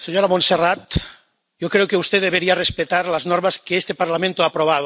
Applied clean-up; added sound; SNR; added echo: none; none; none; none.